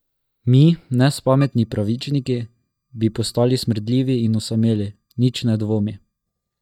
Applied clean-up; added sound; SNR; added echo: neural mask model DeepFilterNet 3.